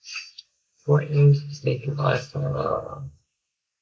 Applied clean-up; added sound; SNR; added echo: neural mask model Resemble Enhance denoiser.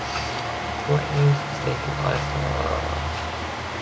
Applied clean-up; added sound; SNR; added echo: none; Wind instrument, woodwind instrument; 13 dB; none.